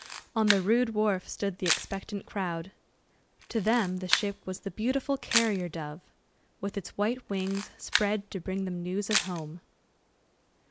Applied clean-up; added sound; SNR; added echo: none; Camera; 6 dB; none.